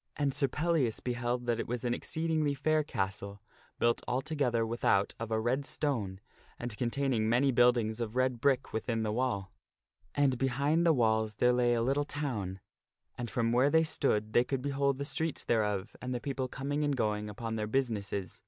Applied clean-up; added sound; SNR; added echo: none; none; none; none.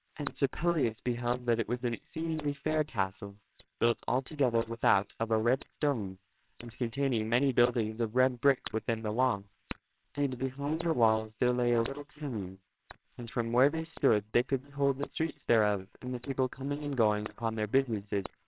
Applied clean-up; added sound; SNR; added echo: neural separator model SepFormer WHAMR!.